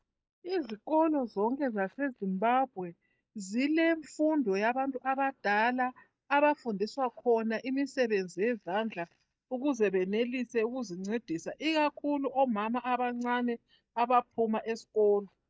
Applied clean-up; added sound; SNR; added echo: neural mask model DeepFilterNet 3.